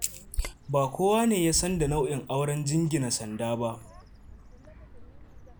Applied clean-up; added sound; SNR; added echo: none; Bird vocalization, bird call, bird song; 13 dB; none.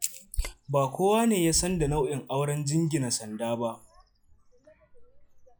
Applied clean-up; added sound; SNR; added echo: classical method log-MMSE.